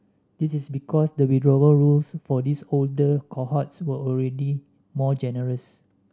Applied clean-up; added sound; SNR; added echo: none; none; none; none.